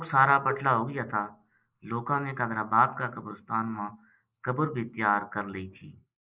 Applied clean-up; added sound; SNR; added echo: neural mask model Resemble Enhance denoiser.